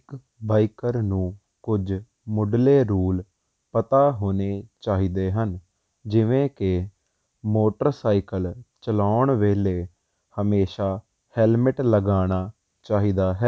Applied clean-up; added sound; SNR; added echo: none; none; none; none.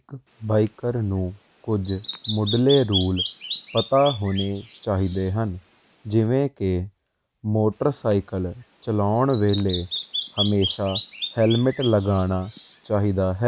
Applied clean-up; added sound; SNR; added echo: none; Bird vocalization, bird call, bird song; 9 dB; none.